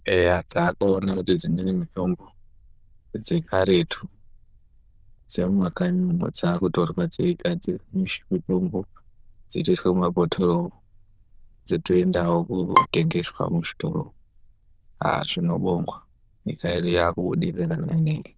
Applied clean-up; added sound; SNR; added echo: neural diffusion model UNIVERSE++.